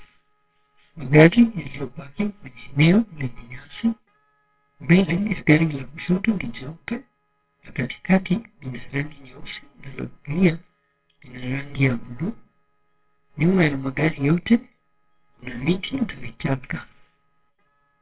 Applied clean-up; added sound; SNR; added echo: neural separator model SepFormer WHAMR!.